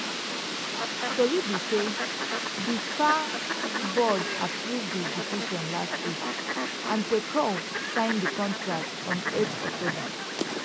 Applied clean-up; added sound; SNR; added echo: none; Fowl; 1 dB; none.